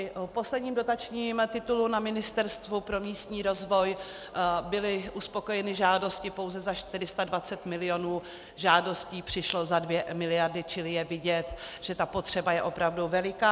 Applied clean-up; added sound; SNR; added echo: none; none; none; none.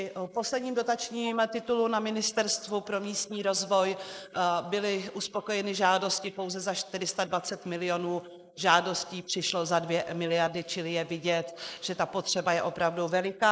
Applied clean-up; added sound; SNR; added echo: neural mask model Resemble Enhance denoiser.